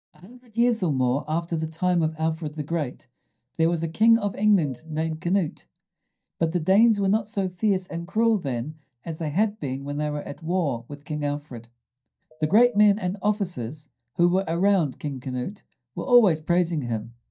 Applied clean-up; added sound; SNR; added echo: neural mask model DeepFilterNet 3.